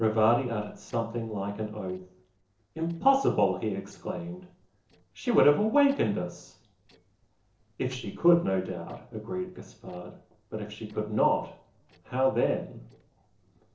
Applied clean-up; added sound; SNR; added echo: neural separator model SepFormer DNS4.